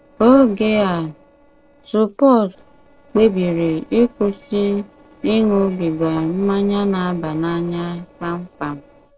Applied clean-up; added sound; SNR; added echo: neural separator model SepFormer DNS4.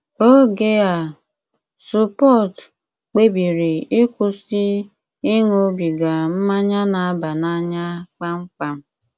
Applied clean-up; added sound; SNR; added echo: none; none; none; none.